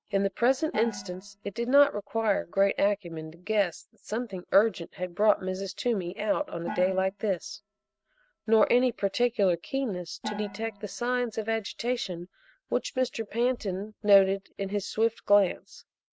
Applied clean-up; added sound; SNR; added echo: neural mask model RNNoise.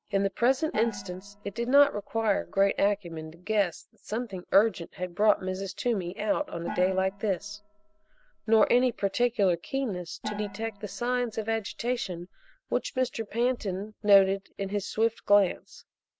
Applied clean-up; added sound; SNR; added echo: none; Gong; 16 dB; none.